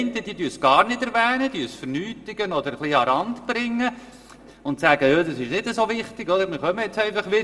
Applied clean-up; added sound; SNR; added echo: none; none; none; reverberation time 0.8 s.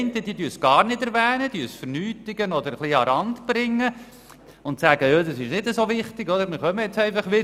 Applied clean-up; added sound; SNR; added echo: none; none; none; none.